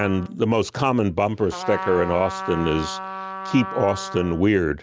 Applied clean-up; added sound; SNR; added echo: none; Trumpet; 11 dB; none.